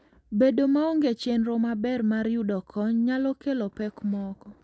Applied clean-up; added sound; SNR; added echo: none; none; none; none.